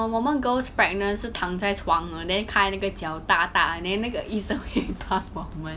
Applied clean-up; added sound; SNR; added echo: none; none; none; none.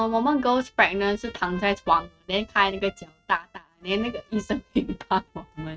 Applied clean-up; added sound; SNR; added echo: neural mask model RNNoise.